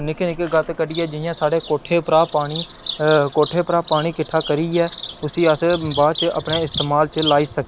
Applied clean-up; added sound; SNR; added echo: none; Bird vocalization, bird call, bird song; 13 dB; none.